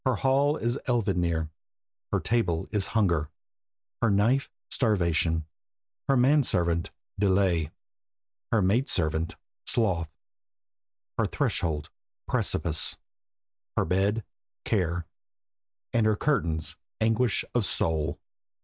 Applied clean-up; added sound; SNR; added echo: none; none; none; none.